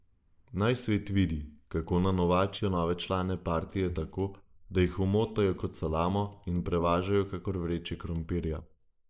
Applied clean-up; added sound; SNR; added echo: neural mask model Resemble Enhance denoiser.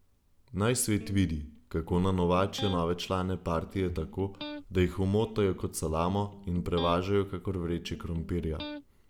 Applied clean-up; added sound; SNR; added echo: none; Electric guitar; 15 dB; none.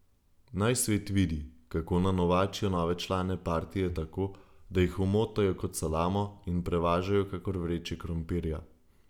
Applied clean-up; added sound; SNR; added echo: none; none; none; none.